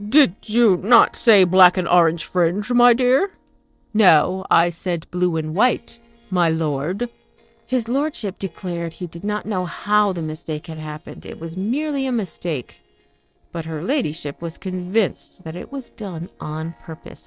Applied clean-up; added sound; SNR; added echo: neural separator model SepFormer DNS4.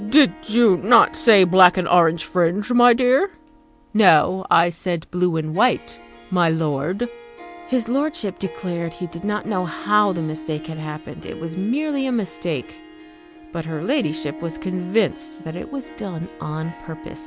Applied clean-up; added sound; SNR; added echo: none; Harp; 17 dB; none.